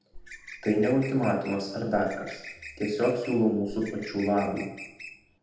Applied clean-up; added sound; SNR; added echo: none; Bird; 16 dB; reverberation time 0.8 s.